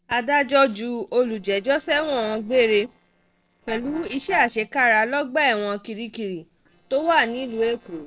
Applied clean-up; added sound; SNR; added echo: neural separator model SepFormer DNS4.